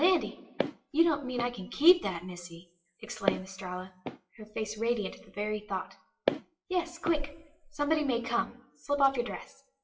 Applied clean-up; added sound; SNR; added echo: classical method WPE with log-MMSE.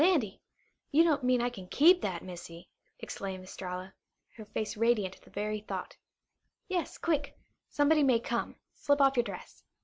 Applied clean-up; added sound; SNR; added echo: none; none; none; none.